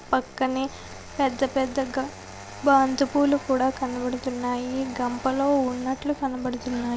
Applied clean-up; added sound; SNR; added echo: none; Engine starting; 16 dB; none.